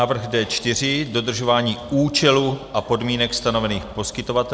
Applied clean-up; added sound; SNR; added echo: none; none; none; none.